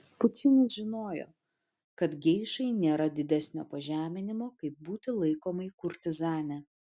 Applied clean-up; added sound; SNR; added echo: none; none; none; none.